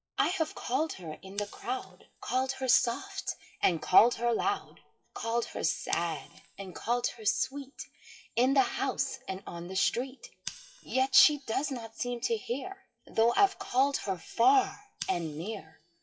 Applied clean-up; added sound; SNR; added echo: classical method WPE with log-MMSE.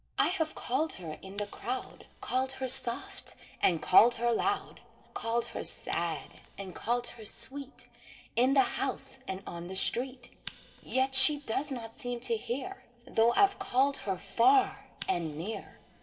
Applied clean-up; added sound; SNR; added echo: none; Scissors; 18 dB; reverberation time 2.3 s.